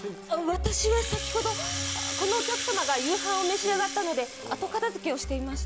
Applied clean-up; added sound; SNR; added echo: none; Rattle (instrument); 7 dB; none.